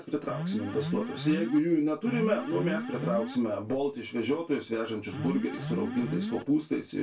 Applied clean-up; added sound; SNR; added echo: none; Alarm; 5 dB; reverberation time 0.2 s.